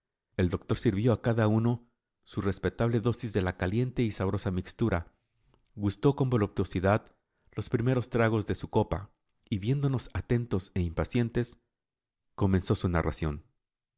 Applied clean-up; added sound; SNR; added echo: none; none; none; none.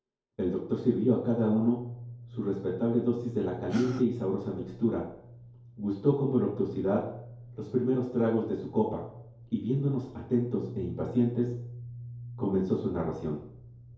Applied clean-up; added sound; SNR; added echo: none; Gasp; 13 dB; reverberation time 2.4 s.